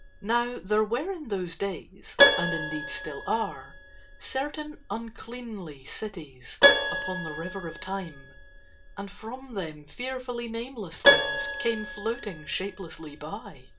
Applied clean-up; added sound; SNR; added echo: none; Keyboard (musical); -4 dB; reverberation time 0.2 s.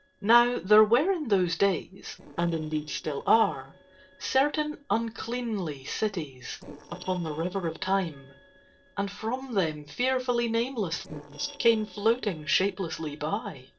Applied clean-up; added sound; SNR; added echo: neural separator model SepFormer DNS4.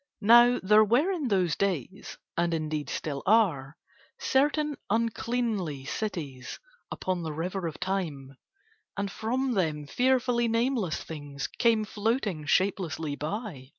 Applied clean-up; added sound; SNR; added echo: none; none; none; none.